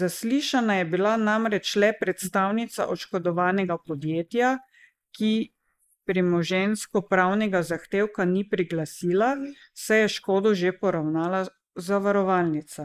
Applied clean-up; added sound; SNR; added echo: neural mask model Resemble Enhance denoiser.